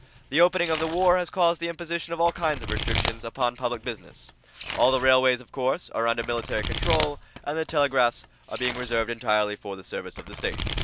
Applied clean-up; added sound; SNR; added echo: none; Domestic sounds, home sounds; 8 dB; none.